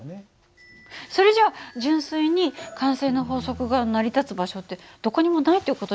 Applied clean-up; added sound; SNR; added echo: none; none; none; none.